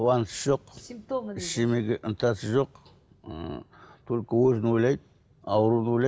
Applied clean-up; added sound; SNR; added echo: none; none; none; none.